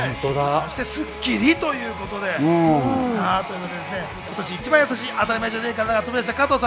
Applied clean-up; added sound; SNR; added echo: none; none; none; none.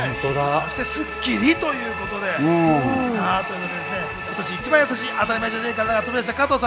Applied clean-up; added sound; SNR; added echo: none; Organ; 9 dB; none.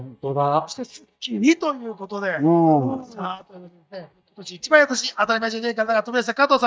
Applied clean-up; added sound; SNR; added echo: neural mask model DeepFilterNet 3.